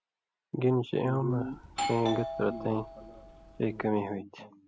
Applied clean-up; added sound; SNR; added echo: none; Doorbell; 8 dB; none.